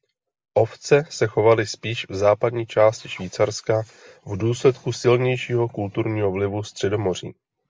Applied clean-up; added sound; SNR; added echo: none; none; none; none.